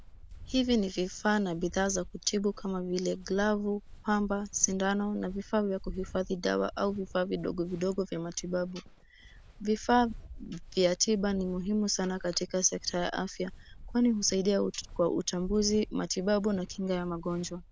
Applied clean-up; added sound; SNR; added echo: none; Walk, footsteps; 16 dB; none.